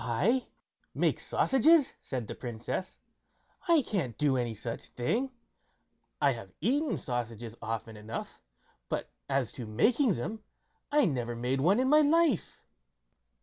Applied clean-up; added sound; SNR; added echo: none; none; none; none.